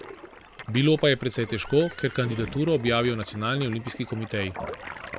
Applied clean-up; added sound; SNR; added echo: none; Livestock, farm animals, working animals + Toilet flush; 14 dB; none.